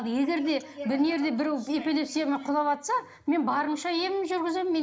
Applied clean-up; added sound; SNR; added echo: none; none; none; reverberation time 0.4 s.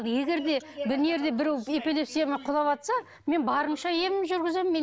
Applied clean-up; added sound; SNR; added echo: none; none; none; none.